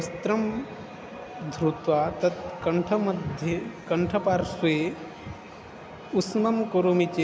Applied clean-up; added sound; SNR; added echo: none; none; none; none.